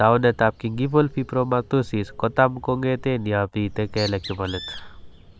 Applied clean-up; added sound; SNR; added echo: none; Bird; 17 dB; none.